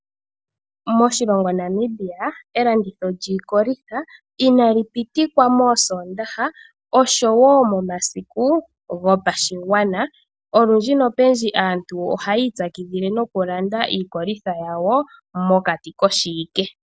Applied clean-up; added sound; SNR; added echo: none; none; none; none.